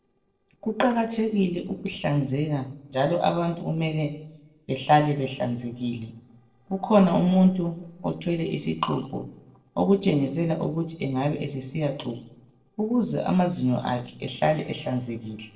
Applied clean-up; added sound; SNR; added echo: neural separator model SepFormer DNS4.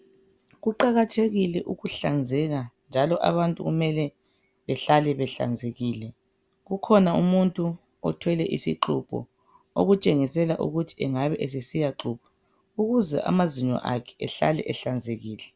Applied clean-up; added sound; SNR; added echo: none; none; none; none.